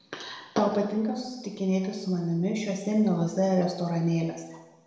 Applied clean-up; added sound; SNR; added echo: none; none; none; reverberation time 1.0 s.